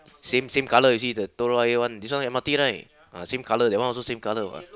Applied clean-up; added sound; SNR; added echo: none; none; none; none.